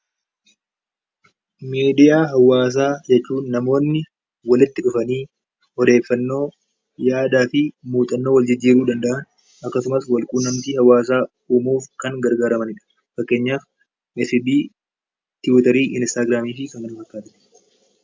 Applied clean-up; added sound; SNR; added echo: none; none; none; none.